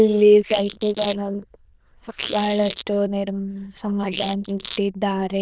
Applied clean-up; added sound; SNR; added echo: neural diffusion model UNIVERSE++.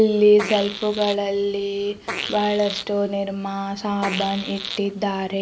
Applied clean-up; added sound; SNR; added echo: none; Fart; 11 dB; none.